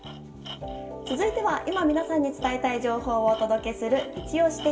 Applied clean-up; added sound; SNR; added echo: none; Tools; 19 dB; reverberation time 1.2 s.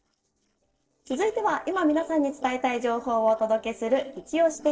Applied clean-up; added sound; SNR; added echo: neural separator model SepFormer DNS4.